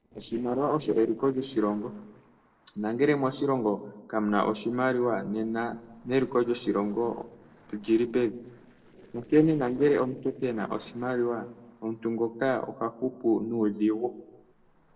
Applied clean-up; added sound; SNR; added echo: neural separator model SepFormer DNS4.